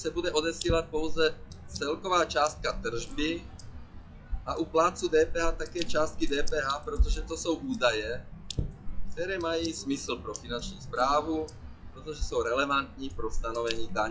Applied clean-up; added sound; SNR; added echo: classical method WPE with log-MMSE.